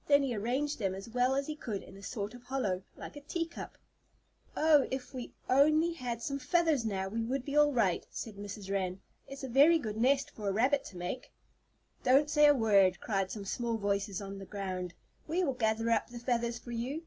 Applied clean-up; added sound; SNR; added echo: none; none; none; none.